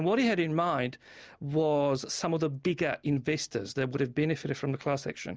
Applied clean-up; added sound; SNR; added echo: none; none; none; none.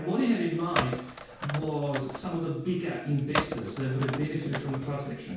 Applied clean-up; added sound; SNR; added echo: none; Telephone; 6 dB; reverberation time 0.6 s.